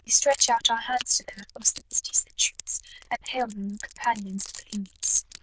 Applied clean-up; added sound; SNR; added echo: neural diffusion model UNIVERSE++.